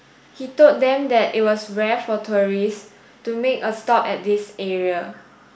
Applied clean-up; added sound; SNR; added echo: none; none; none; none.